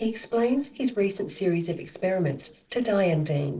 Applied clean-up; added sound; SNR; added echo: neural separator model SepFormer DNS4.